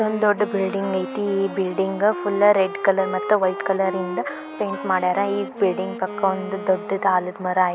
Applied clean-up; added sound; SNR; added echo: none; Wind instrument, woodwind instrument; 11 dB; none.